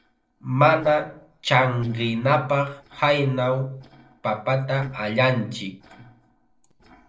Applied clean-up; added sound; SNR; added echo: neural separator model SepFormer DNS4.